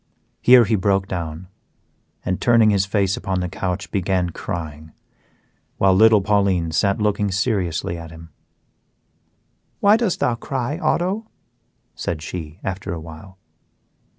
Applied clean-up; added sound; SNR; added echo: none; none; none; none.